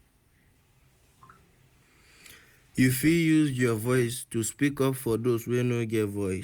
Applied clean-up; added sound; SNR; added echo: none; none; none; none.